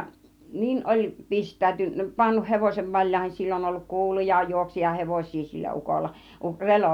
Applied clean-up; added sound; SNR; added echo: none; none; none; none.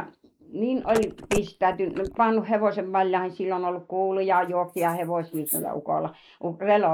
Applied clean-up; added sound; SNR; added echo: neural mask model Resemble Enhance denoiser.